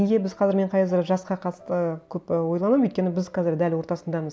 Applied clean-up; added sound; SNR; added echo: none; none; none; none.